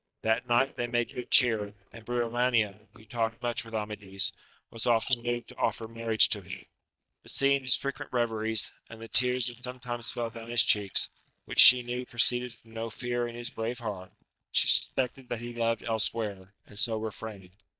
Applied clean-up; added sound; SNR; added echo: neural mask model DeepFilterNet 3.